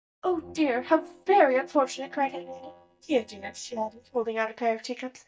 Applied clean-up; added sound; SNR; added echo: neural mask model DeepFilterNet 3.